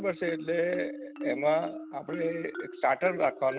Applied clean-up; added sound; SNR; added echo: none; Marimba, xylophone; 9 dB; none.